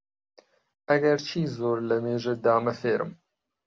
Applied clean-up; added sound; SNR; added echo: none; none; none; none.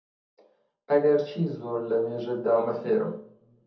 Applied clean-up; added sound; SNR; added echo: none; none; none; reverberation time 0.7 s.